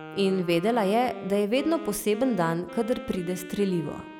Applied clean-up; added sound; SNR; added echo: none; Wind instrument, woodwind instrument; 15 dB; none.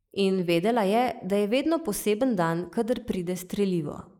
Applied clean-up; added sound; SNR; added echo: neural mask model Resemble Enhance denoiser.